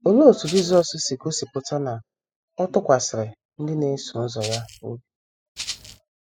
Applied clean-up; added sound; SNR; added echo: classical method spectral subtraction.